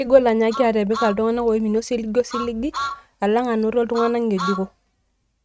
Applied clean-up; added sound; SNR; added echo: neural mask model RNNoise.